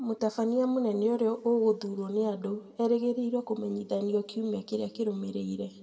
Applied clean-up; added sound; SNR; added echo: none; none; none; reverberation time 1.1 s.